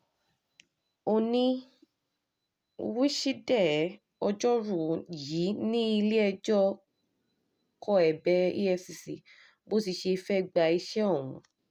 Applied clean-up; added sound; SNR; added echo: none; none; none; none.